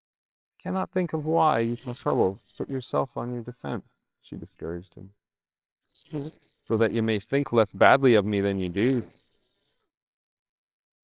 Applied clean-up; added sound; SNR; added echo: neural separator model SepFormer WHAMR!.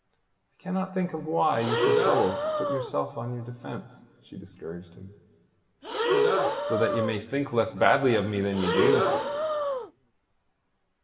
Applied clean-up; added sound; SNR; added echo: none; Breathing; -4 dB; reverberation time 1.8 s.